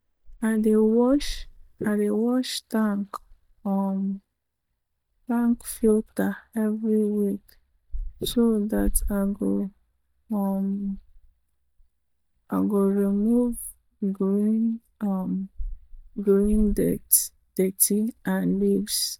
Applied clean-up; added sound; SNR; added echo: neural mask model DeepFilterNet 3.